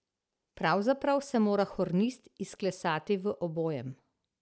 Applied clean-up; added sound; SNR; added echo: none; none; none; none.